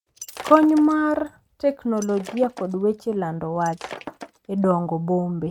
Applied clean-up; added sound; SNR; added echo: neural mask model RNNoise.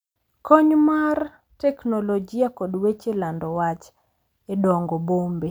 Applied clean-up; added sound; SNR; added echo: none; none; none; none.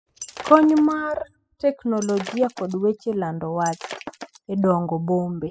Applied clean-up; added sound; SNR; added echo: classical method spectral subtraction.